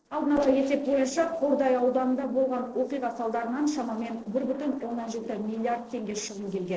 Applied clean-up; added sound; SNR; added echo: neural separator model SepFormer DNS4.